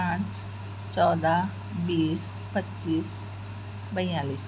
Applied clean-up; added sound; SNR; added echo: none; none; none; none.